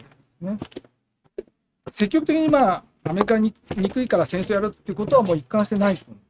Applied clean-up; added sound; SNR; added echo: neural mask model RNNoise.